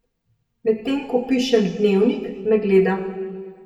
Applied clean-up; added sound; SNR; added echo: none; none; none; reverberation time 1.4 s.